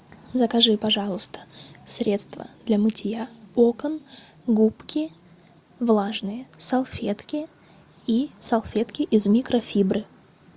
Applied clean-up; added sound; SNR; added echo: none; none; none; none.